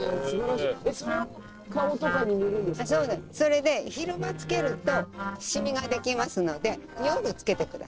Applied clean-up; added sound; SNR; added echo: neural separator model SepFormer DNS4.